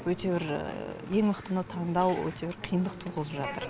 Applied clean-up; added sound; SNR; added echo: none; none; none; none.